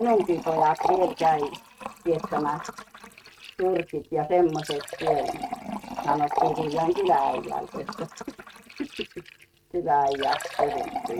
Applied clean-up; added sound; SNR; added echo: neural mask model RNNoise.